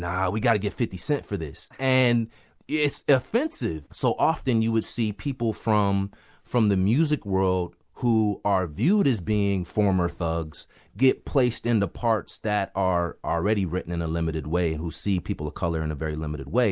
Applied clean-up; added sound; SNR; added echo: none; none; none; none.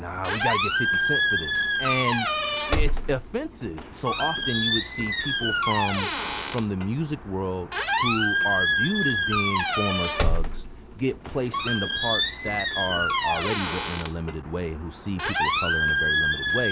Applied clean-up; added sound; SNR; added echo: none; Squeak; -4 dB; none.